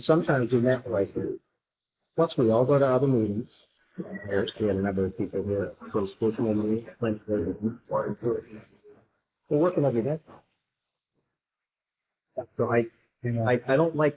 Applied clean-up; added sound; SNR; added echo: neural mask model Resemble Enhance denoiser.